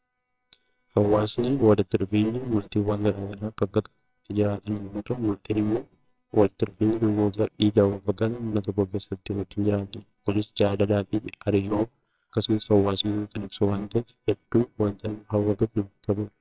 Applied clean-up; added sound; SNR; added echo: neural separator model SepFormer WHAMR!.